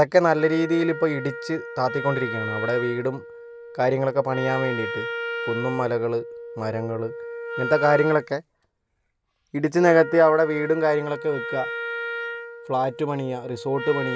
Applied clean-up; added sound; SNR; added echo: none; Wind instrument, woodwind instrument; 9 dB; none.